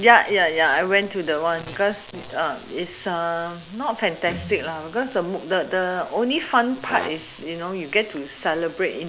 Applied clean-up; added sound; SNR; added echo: none; Brass instrument + Electric guitar; 15 dB; none.